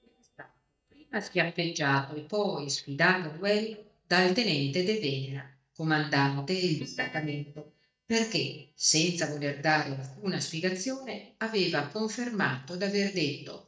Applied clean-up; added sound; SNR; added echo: neural mask model DeepFilterNet 3.